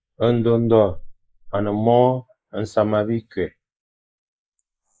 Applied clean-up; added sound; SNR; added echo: neural mask model Resemble Enhance denoiser.